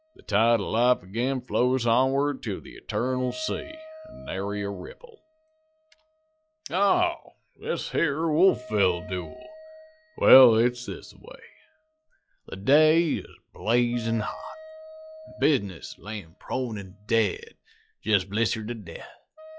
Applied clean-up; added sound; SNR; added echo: classical method log-MMSE.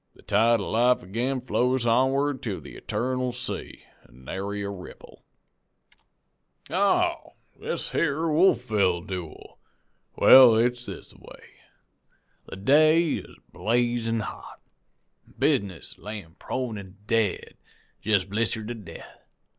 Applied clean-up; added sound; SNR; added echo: none; none; none; none.